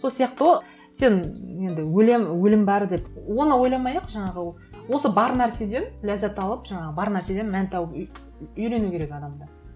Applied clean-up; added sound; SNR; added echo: none; none; none; none.